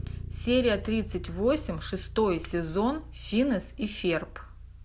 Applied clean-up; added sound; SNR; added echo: none; Bass guitar + Cutlery, silverware; 11 dB; none.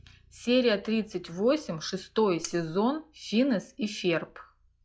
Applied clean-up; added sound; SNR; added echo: classical method log-MMSE.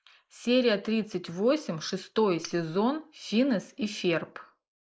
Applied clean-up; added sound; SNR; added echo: neural mask model Resemble Enhance denoiser.